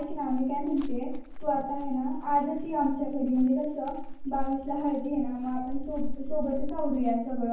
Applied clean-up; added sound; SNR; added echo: none; Chirp, tweet; 4 dB; reverberation time 0.9 s.